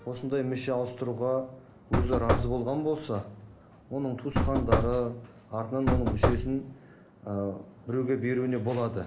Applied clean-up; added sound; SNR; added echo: none; Knock / Wood; -3 dB; none.